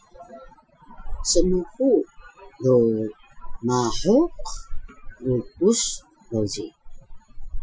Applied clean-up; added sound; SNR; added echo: classical method Wiener filter.